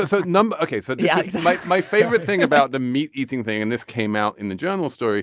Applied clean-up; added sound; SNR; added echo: none; none; none; none.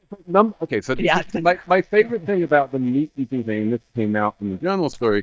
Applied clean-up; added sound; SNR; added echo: neural mask model DeepFilterNet 3.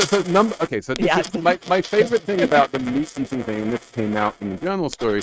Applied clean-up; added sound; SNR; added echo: neural mask model RNNoise.